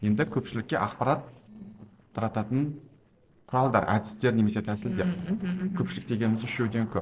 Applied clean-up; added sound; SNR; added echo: neural separator model SepFormer DNS4.